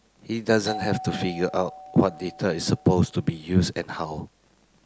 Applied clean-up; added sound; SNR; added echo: none; Doorbell; 14 dB; none.